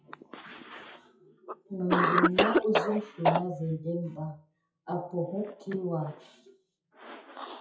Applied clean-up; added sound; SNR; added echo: classical method WPE with log-MMSE.